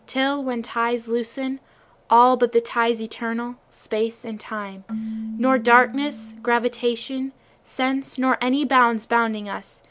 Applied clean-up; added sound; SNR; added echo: none; Keyboard (musical); 17 dB; none.